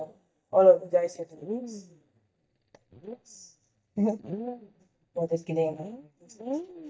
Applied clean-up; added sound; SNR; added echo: neural mask model DeepFilterNet 3.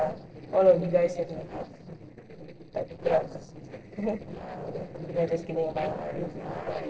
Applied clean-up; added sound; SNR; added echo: neural separator model SepFormer DNS4.